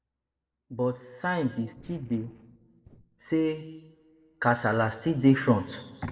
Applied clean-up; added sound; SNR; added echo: neural separator model SepFormer DNS4.